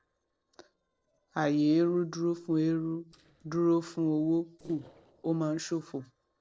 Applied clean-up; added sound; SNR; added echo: neural separator model SepFormer DNS4.